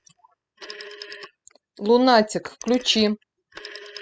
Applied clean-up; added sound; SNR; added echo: classical method spectral subtraction.